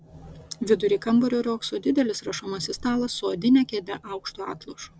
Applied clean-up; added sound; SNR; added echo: none; none; none; none.